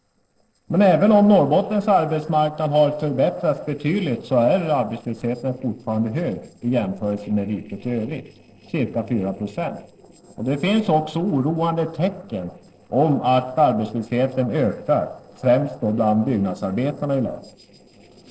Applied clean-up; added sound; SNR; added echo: neural separator model SepFormer DNS4.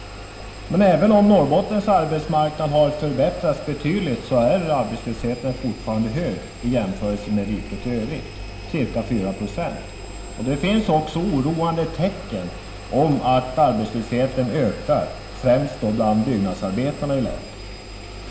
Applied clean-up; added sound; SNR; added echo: none; Engine; 14 dB; reverberation time 2.9 s.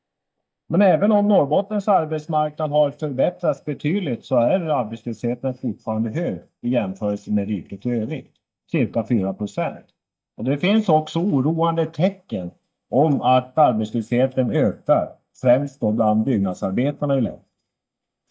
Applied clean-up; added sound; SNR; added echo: neural mask model DeepFilterNet 3.